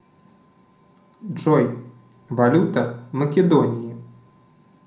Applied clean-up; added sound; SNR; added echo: none; none; none; reverberation time 0.6 s.